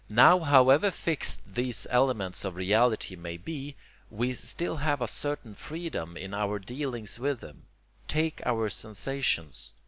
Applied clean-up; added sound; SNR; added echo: none; none; none; none.